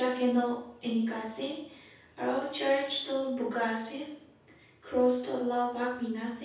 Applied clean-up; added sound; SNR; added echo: none; none; none; reverberation time 0.6 s.